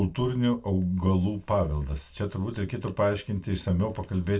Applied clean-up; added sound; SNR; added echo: none; none; none; reverberation time 0.2 s.